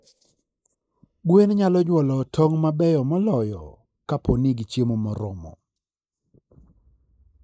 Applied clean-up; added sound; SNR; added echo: neural mask model Resemble Enhance denoiser.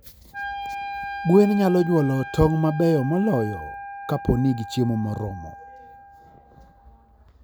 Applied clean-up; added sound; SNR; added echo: none; Wind instrument, woodwind instrument; 12 dB; none.